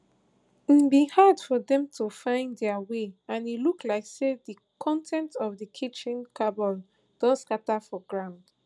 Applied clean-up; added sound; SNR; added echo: none; none; none; none.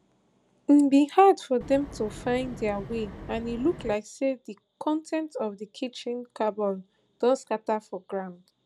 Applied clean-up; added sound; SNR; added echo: none; Wind; 14 dB; none.